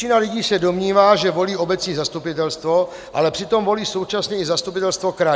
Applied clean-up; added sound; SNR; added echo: none; none; none; none.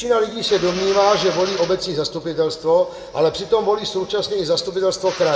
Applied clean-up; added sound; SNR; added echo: none; Drill; 15 dB; reverberation time 1.0 s.